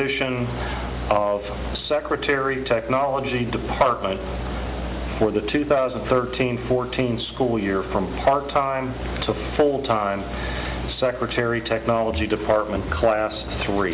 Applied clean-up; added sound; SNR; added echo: none; none; none; none.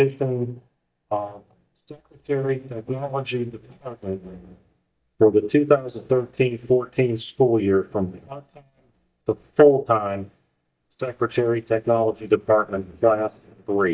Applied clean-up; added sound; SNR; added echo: neural mask model DeepFilterNet 3.